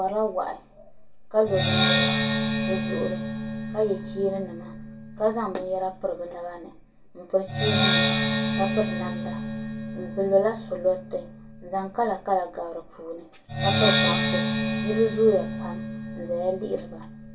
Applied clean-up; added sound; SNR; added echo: none; Percussion; -3 dB; reverberation time 0.2 s.